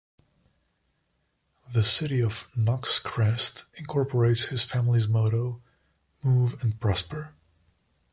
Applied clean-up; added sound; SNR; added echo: none; none; none; none.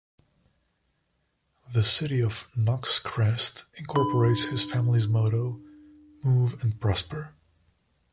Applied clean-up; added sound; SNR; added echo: none; Bell; 9 dB; none.